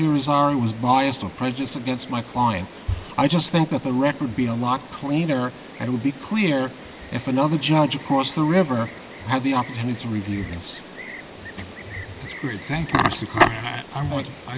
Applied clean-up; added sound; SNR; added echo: none; Insect; 17 dB; none.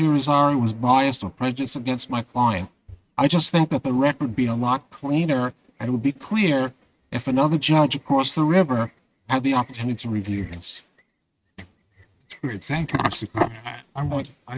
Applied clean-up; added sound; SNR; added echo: neural mask model RNNoise.